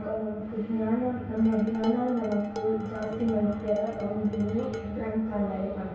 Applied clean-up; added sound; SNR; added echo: none; Dishes, pots, and pans; 12 dB; reverberation time 0.6 s.